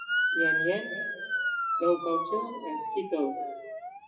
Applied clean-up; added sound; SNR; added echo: classical method WPE with log-MMSE.